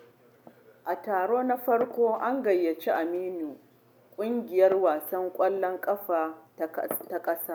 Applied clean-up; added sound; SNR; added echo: none; Glass; 19 dB; none.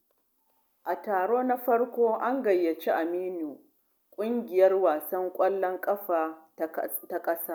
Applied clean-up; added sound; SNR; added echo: none; none; none; none.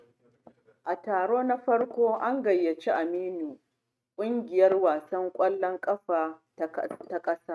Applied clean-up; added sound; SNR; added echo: neural mask model RNNoise.